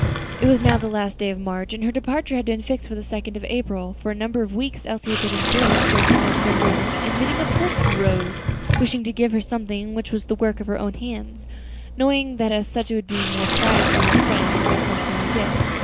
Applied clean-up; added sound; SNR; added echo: none; Sink (filling or washing); -1 dB; none.